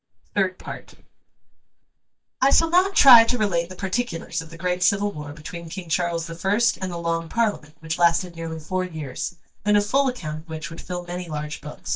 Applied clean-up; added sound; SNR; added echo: neural mask model DeepFilterNet 3.